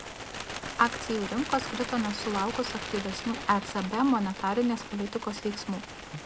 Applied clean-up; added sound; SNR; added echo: none; Bird; 8 dB; none.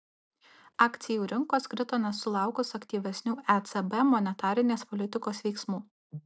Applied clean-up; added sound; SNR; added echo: none; none; none; none.